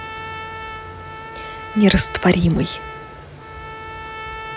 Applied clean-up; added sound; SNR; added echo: none; Trumpet; 11 dB; none.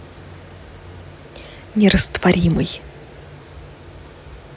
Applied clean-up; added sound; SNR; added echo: none; none; none; none.